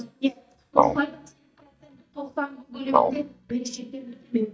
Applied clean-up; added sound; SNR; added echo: neural mask model DeepFilterNet 3.